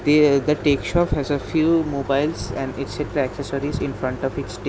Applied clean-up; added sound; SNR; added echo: none; none; none; none.